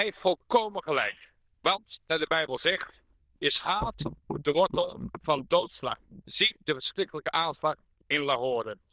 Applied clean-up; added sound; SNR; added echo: neural diffusion model UNIVERSE++.